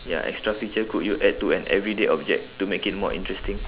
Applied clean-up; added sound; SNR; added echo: none; Gull, seagull; 14 dB; none.